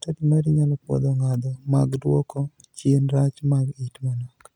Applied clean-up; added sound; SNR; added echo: none; none; none; none.